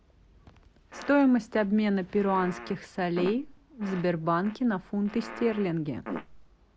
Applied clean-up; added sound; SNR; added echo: none; Fart; 15 dB; none.